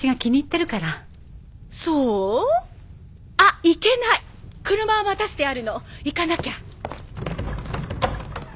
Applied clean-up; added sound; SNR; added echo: none; none; none; none.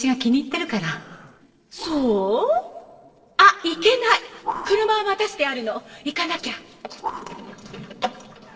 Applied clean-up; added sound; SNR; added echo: neural separator model SepFormer DNS4.